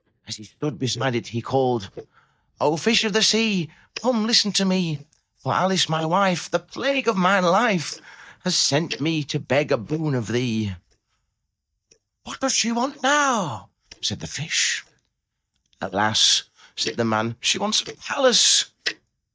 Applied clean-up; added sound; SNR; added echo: neural mask model DeepFilterNet 3.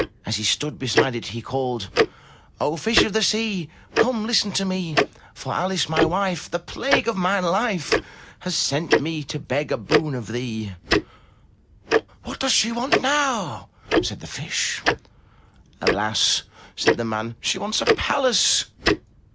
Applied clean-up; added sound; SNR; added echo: none; Tick-tock; 2 dB; none.